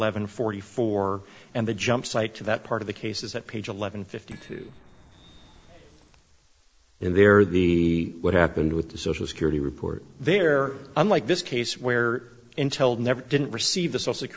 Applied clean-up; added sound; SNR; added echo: neural separator model SepFormer DNS4.